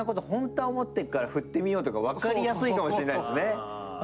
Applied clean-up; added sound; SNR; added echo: none; Piano; 16 dB; none.